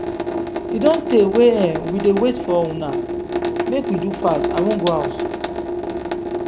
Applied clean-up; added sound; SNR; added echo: none; Sink (filling or washing) / Water tap, faucet; 3 dB; none.